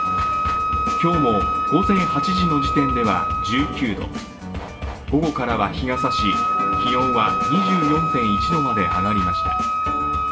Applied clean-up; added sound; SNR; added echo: none; Wind instrument, woodwind instrument; 0 dB; reverberation time 1.0 s.